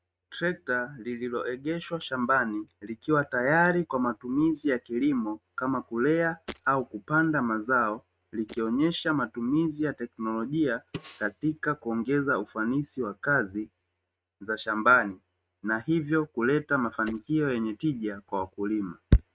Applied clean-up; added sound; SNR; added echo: neural mask model RNNoise.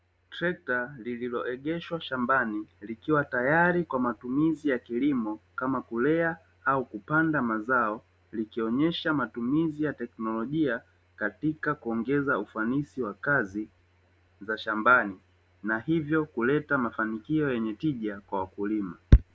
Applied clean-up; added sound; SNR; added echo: none; none; none; none.